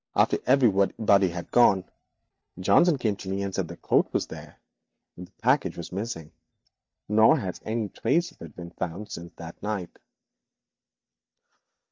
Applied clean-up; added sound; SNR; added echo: neural mask model DeepFilterNet 3.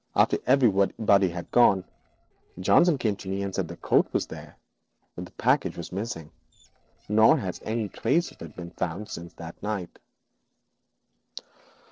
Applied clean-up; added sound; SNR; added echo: neural separator model SepFormer DNS4.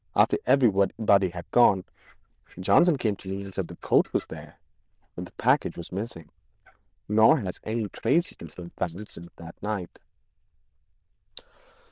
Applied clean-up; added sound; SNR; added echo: neural diffusion model UNIVERSE++.